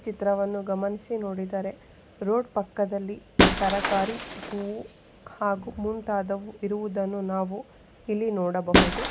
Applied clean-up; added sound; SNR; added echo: none; Shatter; 0 dB; none.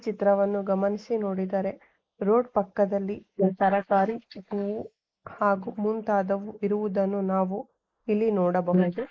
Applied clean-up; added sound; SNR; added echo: neural mask model Resemble Enhance denoiser.